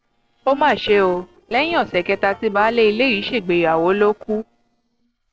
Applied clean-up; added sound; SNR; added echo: neural separator model SepFormer DNS4.